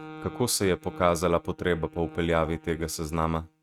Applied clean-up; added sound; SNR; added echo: neural mask model RNNoise.